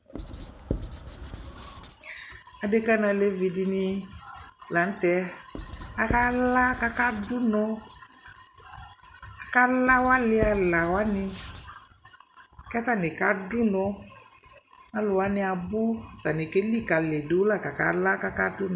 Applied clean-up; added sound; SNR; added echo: none; Writing; 11 dB; none.